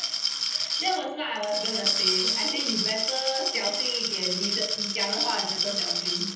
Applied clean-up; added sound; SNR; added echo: none; Glass; -4 dB; reverberation time 1.3 s.